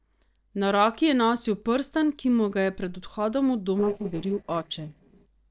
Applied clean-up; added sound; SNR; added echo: neural separator model SepFormer DNS4.